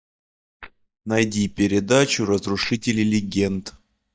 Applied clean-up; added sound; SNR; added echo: neural mask model DeepFilterNet 3.